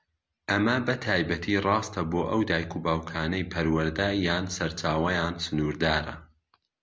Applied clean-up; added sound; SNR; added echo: none; none; none; none.